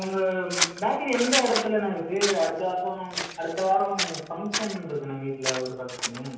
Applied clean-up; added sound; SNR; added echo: none; Scissors; 5 dB; reverberation time 0.9 s.